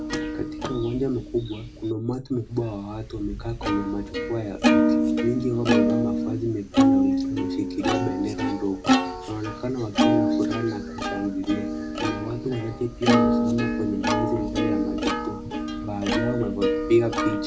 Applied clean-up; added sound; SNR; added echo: none; Plucked string instrument; -4 dB; reverberation time 0.2 s.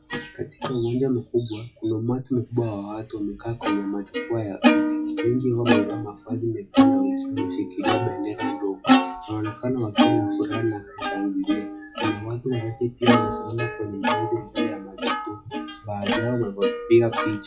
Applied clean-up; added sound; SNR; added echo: classical method WPE with log-MMSE.